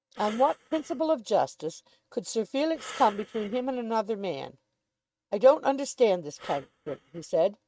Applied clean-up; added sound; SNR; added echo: neural mask model RNNoise.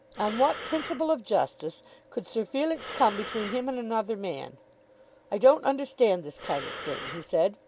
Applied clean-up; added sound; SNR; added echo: none; Breathing; 11 dB; none.